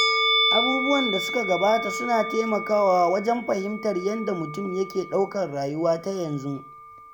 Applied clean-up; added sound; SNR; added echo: none; Musical instrument; 4 dB; none.